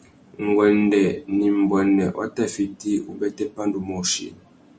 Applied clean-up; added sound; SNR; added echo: none; none; none; none.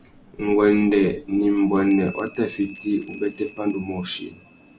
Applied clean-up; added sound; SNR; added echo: none; Bell; 13 dB; none.